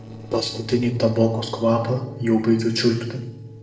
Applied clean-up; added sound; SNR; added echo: neural separator model SepFormer DNS4.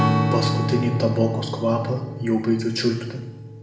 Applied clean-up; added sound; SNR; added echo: none; Strum; 1 dB; reverberation time 0.9 s.